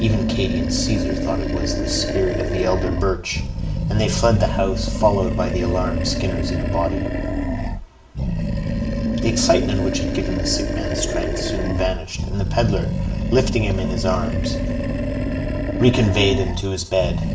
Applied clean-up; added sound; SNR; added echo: none; Animal; 0 dB; reverberation time 1.3 s.